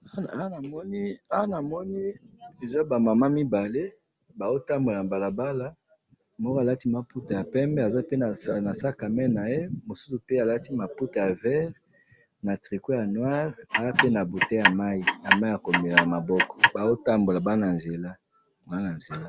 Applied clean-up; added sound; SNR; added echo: none; Clock; -2 dB; none.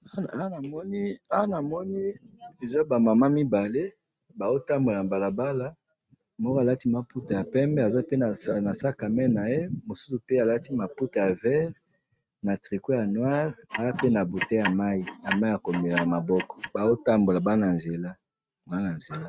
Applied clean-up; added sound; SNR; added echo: neural mask model RNNoise.